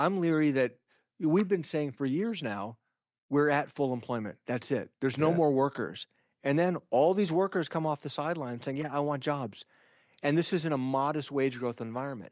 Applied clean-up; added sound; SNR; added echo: neural mask model DeepFilterNet 3.